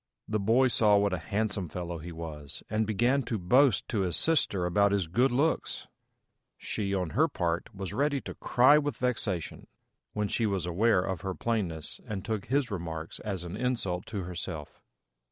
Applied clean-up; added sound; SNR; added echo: none; none; none; none.